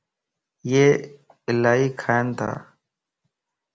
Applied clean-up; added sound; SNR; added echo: none; none; none; none.